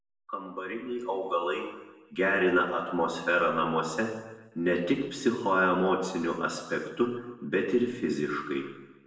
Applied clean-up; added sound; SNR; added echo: none; none; none; reverberation time 1.0 s.